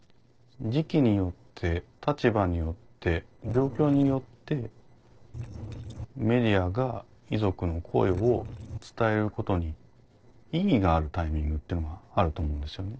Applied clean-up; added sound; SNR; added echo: neural separator model SepFormer DNS4.